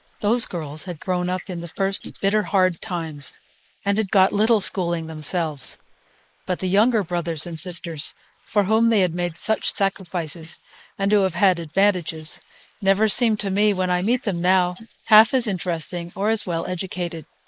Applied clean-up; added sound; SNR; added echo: neural mask model Resemble Enhance denoiser.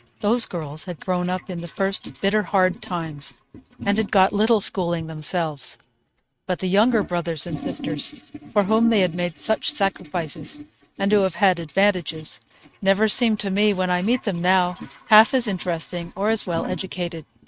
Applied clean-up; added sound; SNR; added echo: neural mask model RNNoise.